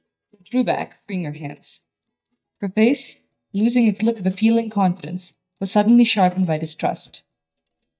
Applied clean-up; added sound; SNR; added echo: neural mask model DeepFilterNet 3.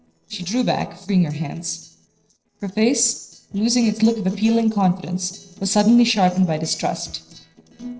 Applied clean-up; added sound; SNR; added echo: neural separator model SepFormer DNS4.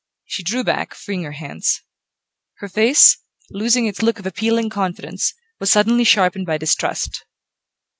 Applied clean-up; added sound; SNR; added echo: none; none; none; none.